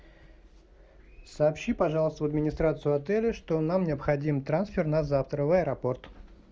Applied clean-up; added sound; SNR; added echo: none; none; none; none.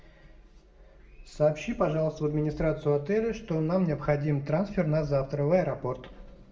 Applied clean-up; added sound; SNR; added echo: none; none; none; reverberation time 0.8 s.